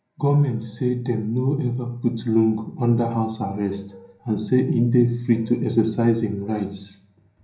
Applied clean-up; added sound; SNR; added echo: none; none; none; reverberation time 0.6 s.